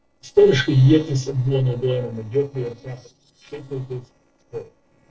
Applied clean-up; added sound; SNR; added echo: neural separator model SepFormer DNS4.